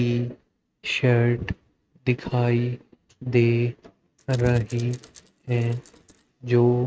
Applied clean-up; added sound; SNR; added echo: neural mask model RNNoise.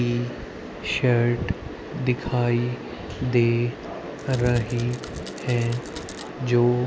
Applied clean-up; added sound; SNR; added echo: none; Rattle; 20 dB; none.